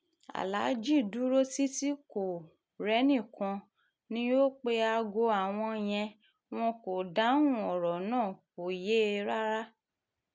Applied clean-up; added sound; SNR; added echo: none; none; none; none.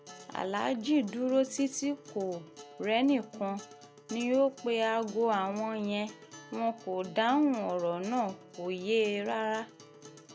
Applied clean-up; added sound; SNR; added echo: none; Acoustic guitar; 19 dB; none.